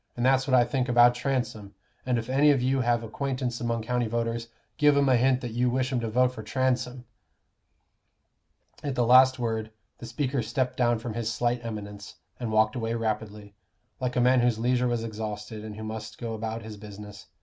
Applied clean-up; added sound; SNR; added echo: none; none; none; none.